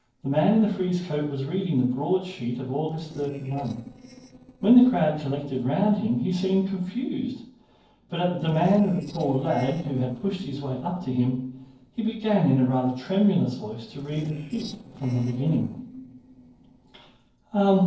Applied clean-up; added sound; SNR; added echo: neural separator model SepFormer DNS4.